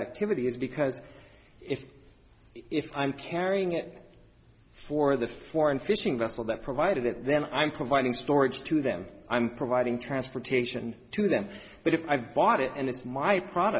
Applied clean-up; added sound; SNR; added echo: none; none; none; none.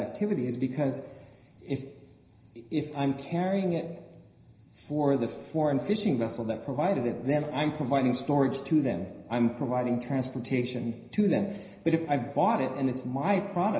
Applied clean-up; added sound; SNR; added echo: none; none; none; reverberation time 0.9 s.